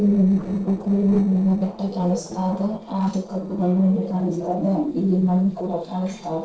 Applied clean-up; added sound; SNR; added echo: neural separator model SepFormer DNS4.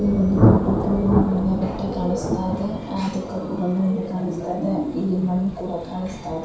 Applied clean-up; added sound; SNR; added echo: none; Thunder; 2 dB; reverberation time 0.6 s.